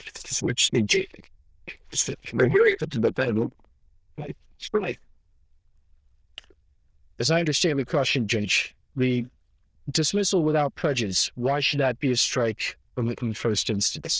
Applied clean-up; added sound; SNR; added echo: neural diffusion model UNIVERSE++.